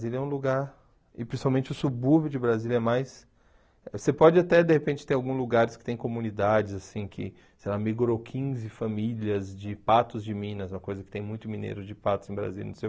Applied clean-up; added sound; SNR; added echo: none; none; none; none.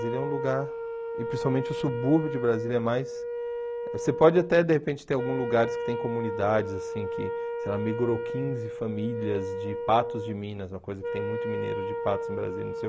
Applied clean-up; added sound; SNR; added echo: none; Wind instrument, woodwind instrument; 4 dB; none.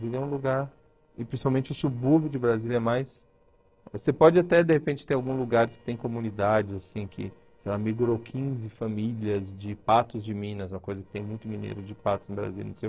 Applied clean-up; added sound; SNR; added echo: neural separator model SepFormer DNS4.